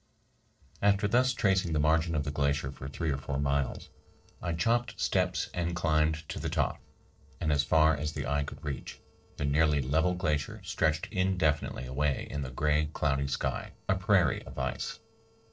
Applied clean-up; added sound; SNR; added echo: neural separator model SepFormer DNS4.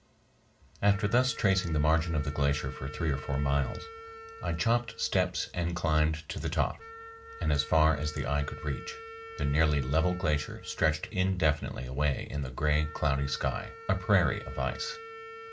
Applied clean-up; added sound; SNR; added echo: none; Wind instrument, woodwind instrument; 17 dB; reverberation time 0.2 s.